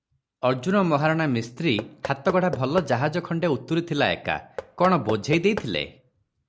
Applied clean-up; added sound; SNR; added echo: none; Knock / Wood; 13 dB; none.